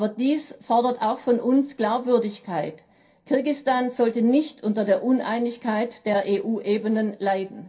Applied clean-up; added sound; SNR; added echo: none; none; none; reverberation time 0.3 s.